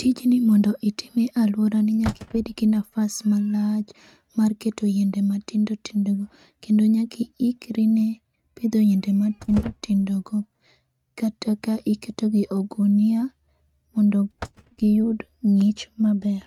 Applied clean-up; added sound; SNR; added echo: neural mask model RNNoise.